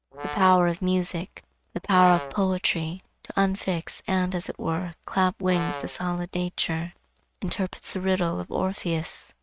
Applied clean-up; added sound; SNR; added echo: neural mask model RNNoise.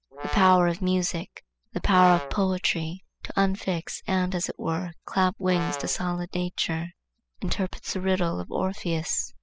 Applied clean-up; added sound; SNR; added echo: classical method spectral subtraction.